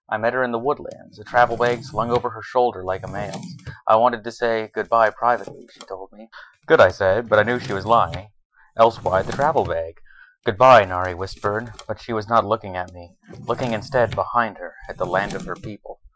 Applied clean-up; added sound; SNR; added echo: classical method Wiener filter.